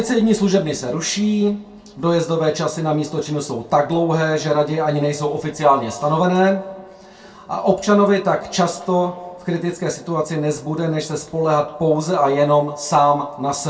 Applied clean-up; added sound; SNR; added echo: none; none; none; reverberation time 0.2 s.